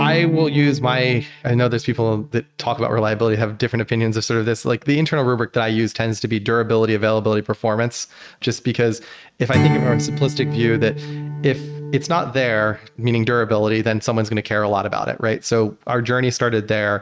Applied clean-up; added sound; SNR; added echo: neural mask model RNNoise.